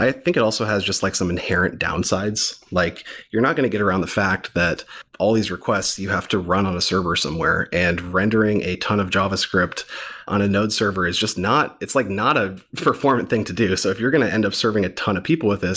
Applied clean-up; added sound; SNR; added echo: none; none; none; none.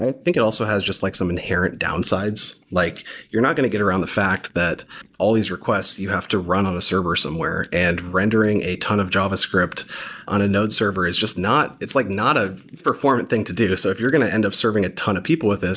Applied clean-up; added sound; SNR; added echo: neural mask model DeepFilterNet 3.